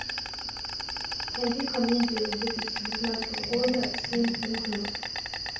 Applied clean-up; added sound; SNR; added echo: none; Insect; 2 dB; reverberation time 0.6 s.